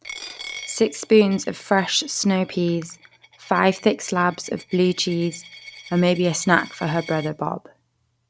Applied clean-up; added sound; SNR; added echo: none; Coin (dropping); 19 dB; none.